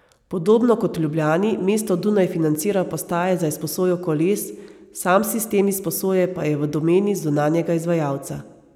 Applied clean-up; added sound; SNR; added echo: none; none; none; none.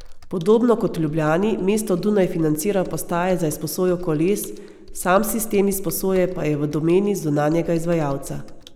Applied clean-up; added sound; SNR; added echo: none; Computer keyboard; 14 dB; none.